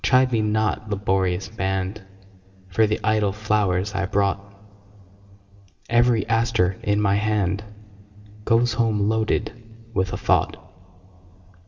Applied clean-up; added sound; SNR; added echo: none; none; none; reverberation time 2.2 s.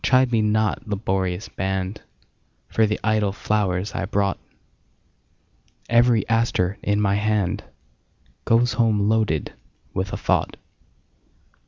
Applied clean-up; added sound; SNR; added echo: none; none; none; none.